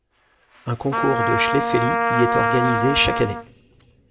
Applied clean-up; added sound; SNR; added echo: none; Trumpet; 0 dB; reverberation time 0.2 s.